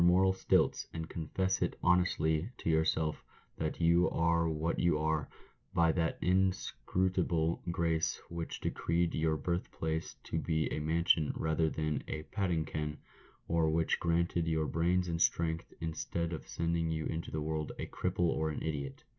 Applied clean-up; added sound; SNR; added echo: none; none; none; none.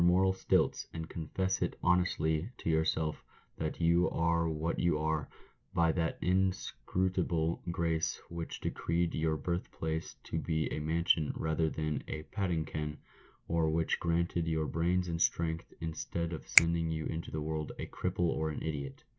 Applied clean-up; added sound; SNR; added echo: none; Finger snapping; 4 dB; none.